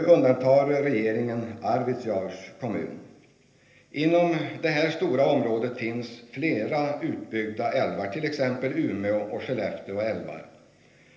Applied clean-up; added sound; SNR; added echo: none; none; none; reverberation time 0.8 s.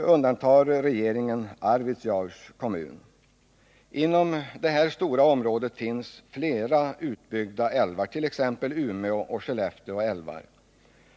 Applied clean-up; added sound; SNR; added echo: none; none; none; none.